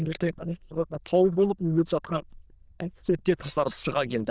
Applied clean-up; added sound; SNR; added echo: neural diffusion model UNIVERSE++.